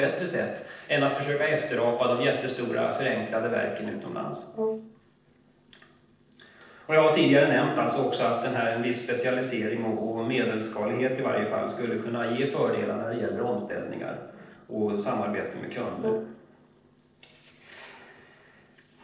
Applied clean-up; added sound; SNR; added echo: neural separator model SepFormer DNS4.